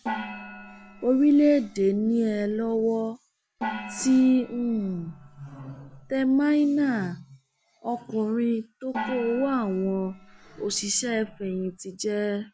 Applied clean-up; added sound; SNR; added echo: none; Gong; 13 dB; none.